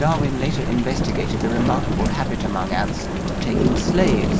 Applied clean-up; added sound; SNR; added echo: none; Thunder / Rain; -3 dB; reverberation time 1.9 s.